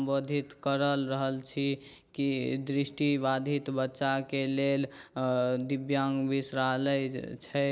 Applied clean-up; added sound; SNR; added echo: none; none; none; none.